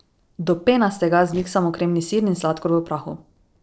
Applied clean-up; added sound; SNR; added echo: neural separator model SepFormer DNS4.